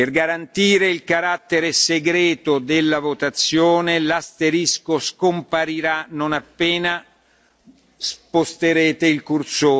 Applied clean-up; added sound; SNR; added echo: none; none; none; none.